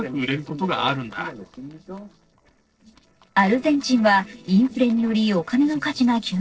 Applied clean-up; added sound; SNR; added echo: neural separator model SepFormer DNS4.